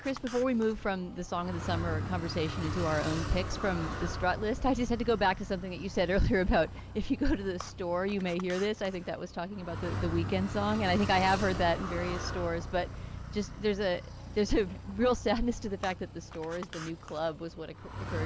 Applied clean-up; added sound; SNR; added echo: none; Car; 8 dB; none.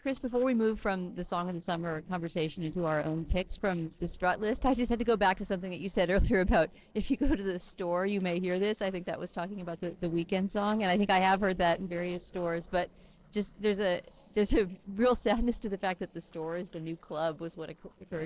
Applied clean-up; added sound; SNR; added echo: neural separator model SepFormer DNS4.